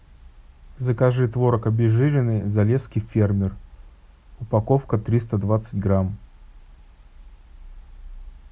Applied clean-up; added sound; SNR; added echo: none; none; none; none.